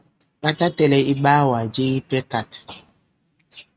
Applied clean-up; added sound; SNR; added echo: neural mask model RNNoise.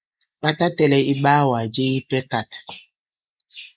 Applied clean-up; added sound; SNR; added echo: neural mask model Resemble Enhance denoiser.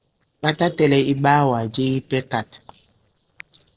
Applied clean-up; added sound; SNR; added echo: neural separator model SepFormer DNS4.